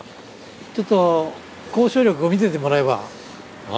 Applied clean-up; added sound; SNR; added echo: none; none; none; none.